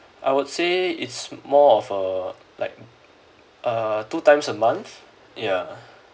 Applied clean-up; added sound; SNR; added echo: none; none; none; none.